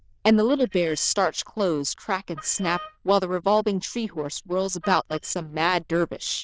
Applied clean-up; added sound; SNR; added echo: neural diffusion model UNIVERSE++.